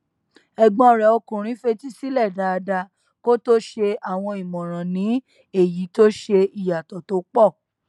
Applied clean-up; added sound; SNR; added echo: none; none; none; none.